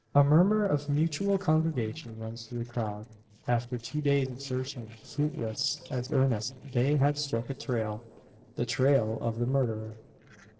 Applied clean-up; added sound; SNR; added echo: neural separator model SepFormer DNS4.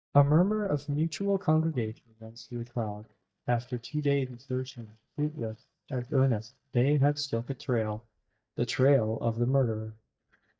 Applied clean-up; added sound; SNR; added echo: neural mask model DeepFilterNet 3.